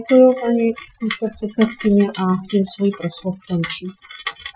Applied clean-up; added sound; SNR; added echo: classical method Wiener filter.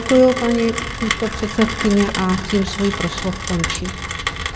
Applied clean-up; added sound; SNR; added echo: none; Rain; 6 dB; none.